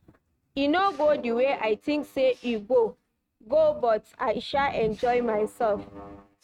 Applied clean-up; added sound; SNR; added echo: neural mask model RNNoise.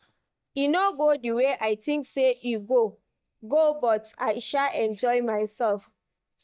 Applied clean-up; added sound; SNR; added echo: neural mask model DeepFilterNet 3.